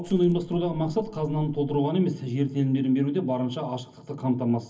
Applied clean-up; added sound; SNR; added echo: none; Crushing; 18 dB; reverberation time 0.3 s.